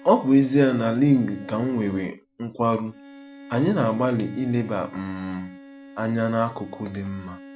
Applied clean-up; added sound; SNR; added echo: none; Bowed string instrument; 19 dB; none.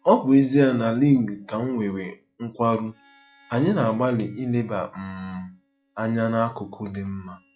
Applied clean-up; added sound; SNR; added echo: classical method log-MMSE.